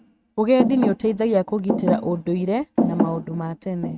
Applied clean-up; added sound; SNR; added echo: neural mask model RNNoise.